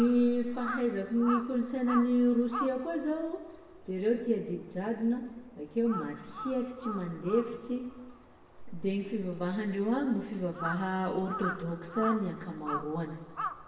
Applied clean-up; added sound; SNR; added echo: none; Crow; 11 dB; reverberation time 1.1 s.